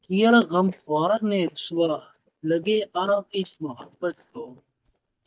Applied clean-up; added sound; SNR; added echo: neural mask model DeepFilterNet 3.